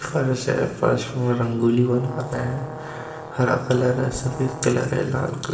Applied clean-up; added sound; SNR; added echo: none; Brass instrument; 14 dB; reverberation time 2.9 s.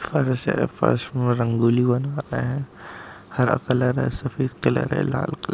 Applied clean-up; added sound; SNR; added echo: none; none; none; none.